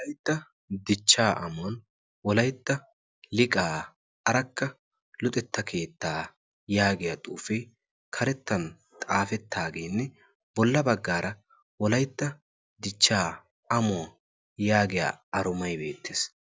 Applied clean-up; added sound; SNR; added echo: none; none; none; none.